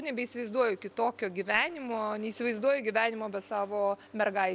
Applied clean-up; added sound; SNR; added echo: none; none; none; none.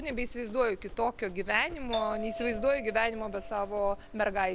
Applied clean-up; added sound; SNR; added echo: none; Run + Doorbell; 9 dB; none.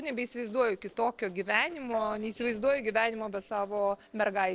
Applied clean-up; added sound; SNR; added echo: neural separator model SepFormer DNS4.